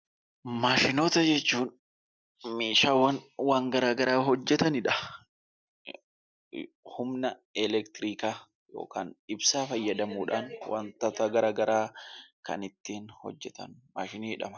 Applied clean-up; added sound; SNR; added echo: none; none; none; none.